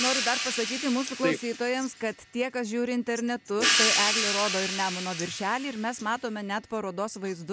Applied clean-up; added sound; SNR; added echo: none; Crash cymbal / Hi-hat; 2 dB; none.